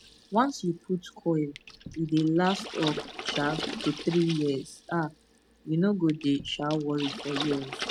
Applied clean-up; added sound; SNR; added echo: none; Water / Splash, splatter; 11 dB; none.